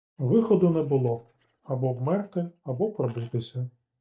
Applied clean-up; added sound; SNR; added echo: neural mask model DeepFilterNet 3.